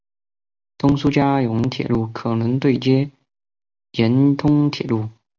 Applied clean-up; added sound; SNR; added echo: none; none; none; none.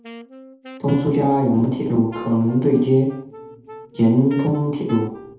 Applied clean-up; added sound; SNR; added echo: none; Wind instrument, woodwind instrument; 19 dB; reverberation time 0.8 s.